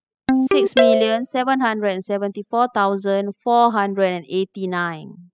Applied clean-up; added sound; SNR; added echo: classical method spectral subtraction.